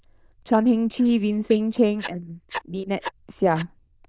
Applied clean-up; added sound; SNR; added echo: neural diffusion model UNIVERSE++.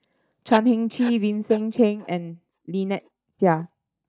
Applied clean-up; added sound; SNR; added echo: neural mask model DeepFilterNet 3.